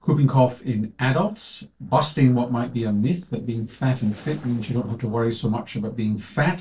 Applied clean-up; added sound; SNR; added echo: neural separator model SepFormer DNS4.